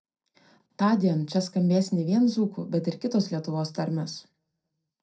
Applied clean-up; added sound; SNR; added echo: none; none; none; reverberation time 0.2 s.